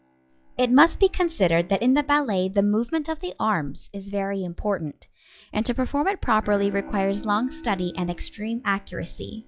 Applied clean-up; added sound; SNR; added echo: classical method log-MMSE.